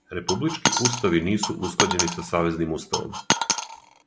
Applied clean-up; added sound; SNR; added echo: none; Tambourine + Coin (dropping); 0 dB; none.